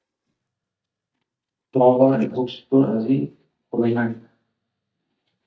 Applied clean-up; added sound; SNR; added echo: neural mask model DeepFilterNet 3.